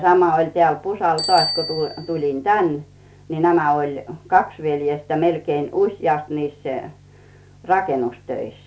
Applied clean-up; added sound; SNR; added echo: none; Bicycle bell; 15 dB; none.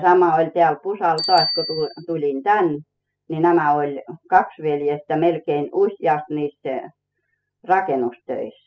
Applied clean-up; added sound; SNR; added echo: classical method spectral subtraction.